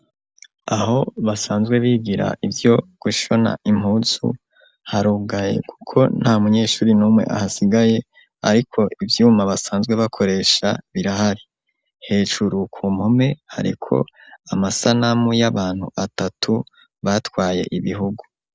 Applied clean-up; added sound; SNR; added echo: none; none; none; none.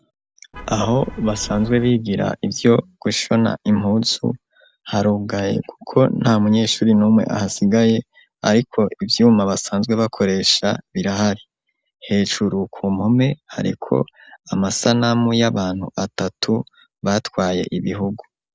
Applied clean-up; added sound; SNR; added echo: none; Vehicle horn, car horn, honking; 15 dB; none.